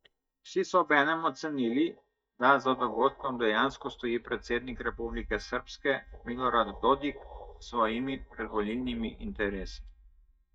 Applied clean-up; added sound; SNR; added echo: neural mask model DeepFilterNet 3.